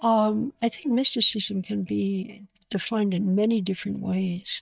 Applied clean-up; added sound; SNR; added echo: neural mask model DeepFilterNet 3.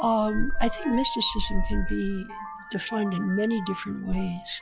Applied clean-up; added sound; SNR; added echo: classical method log-MMSE.